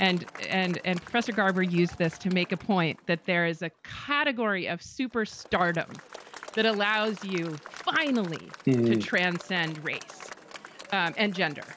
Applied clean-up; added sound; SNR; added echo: none; Applause / Crowd; 18 dB; none.